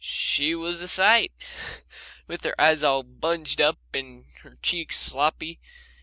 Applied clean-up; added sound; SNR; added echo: none; none; none; none.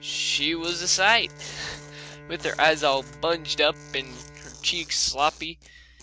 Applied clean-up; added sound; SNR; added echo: none; Tearing + Bowed string instrument; 18 dB; none.